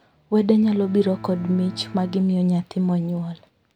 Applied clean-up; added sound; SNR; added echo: none; Bowed string instrument; 17 dB; none.